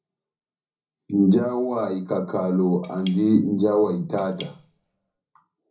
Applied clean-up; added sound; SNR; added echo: none; Cutlery, silverware / Tap; 20 dB; reverberation time 0.4 s.